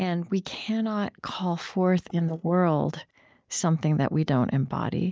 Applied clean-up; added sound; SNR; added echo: neural mask model DeepFilterNet 3.